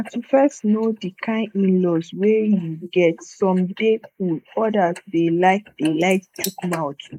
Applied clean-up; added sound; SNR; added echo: neural mask model Resemble Enhance denoiser.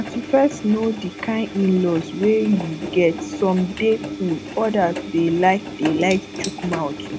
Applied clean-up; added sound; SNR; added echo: none; Engine; 10 dB; none.